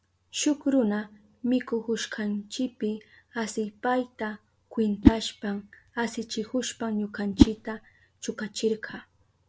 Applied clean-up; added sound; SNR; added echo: none; Whoosh, swoosh, swish; -2 dB; none.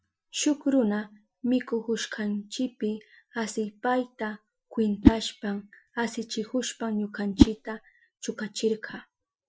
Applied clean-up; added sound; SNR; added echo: classical method Wiener filter.